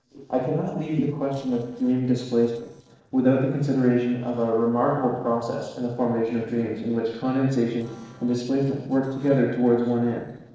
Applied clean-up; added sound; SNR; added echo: neural separator model SepFormer DNS4.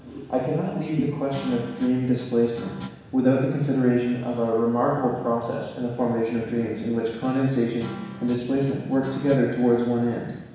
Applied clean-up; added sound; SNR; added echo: none; Guitar; 15 dB; reverberation time 1.1 s.